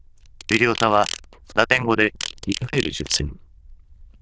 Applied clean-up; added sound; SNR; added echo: neural diffusion model UNIVERSE++.